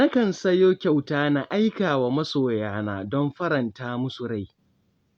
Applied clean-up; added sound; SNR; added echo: none; none; none; none.